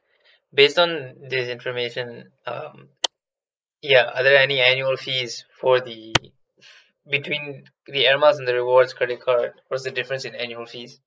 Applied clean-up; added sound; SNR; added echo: neural mask model Resemble Enhance denoiser.